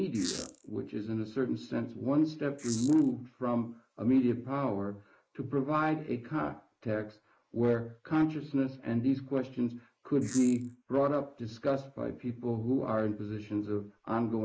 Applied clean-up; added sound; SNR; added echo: neural mask model Resemble Enhance denoiser.